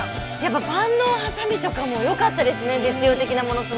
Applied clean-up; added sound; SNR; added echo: none; Bowed string instrument; 17 dB; none.